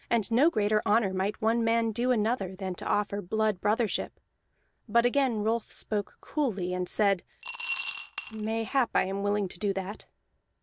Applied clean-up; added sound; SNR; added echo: none; Coin (dropping) / Glass; 7 dB; none.